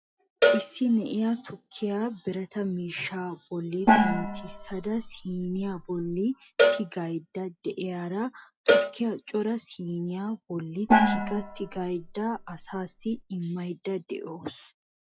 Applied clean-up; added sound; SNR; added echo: classical method log-MMSE.